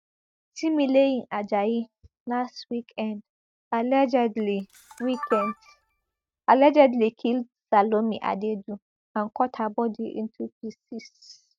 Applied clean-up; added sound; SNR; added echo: neural mask model RNNoise.